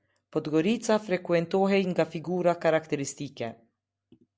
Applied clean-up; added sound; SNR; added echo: none; none; none; none.